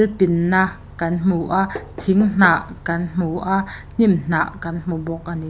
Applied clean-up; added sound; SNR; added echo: none; Bus + Knock; 17 dB; none.